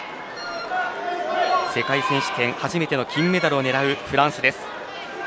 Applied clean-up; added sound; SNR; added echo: none; Wind instrument, woodwind instrument; 15 dB; none.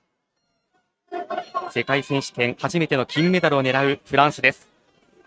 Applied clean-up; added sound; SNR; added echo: neural mask model RNNoise.